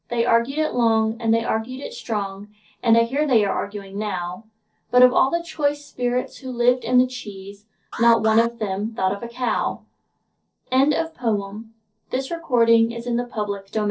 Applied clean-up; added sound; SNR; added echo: neural separator model SepFormer DNS4.